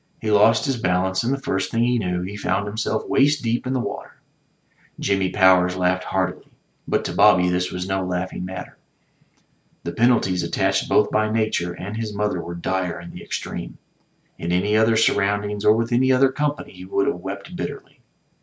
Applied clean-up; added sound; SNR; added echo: none; none; none; none.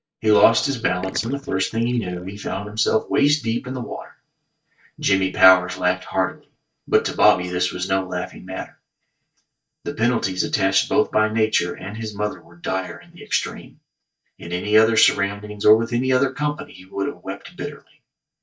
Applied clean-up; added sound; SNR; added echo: neural mask model DeepFilterNet 3.